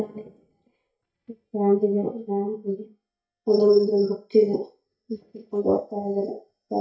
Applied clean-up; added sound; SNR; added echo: neural mask model DeepFilterNet 3.